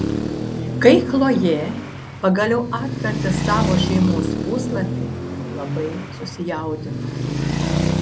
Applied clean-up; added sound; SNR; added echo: none; Traffic noise, roadway noise; 2 dB; none.